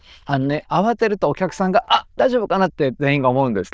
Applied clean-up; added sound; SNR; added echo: neural diffusion model UNIVERSE++.